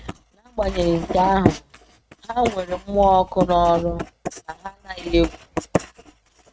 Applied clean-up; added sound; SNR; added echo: neural mask model RNNoise.